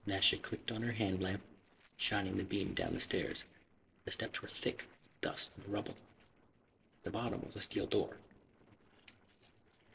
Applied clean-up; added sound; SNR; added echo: neural separator model SepFormer DNS4.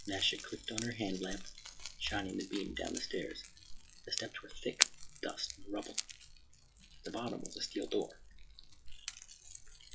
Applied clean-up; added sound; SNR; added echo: classical method WPE with log-MMSE.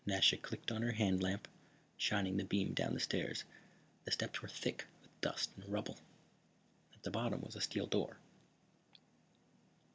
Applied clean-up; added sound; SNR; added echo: none; none; none; none.